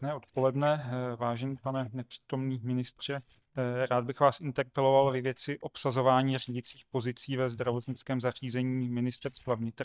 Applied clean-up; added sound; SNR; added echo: neural mask model DeepFilterNet 3.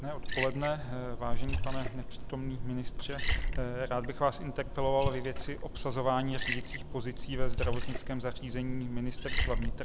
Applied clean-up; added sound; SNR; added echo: none; Liquid; -3 dB; none.